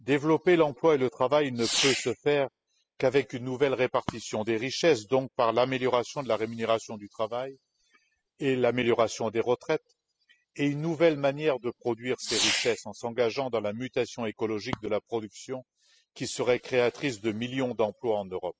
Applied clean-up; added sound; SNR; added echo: classical method spectral subtraction.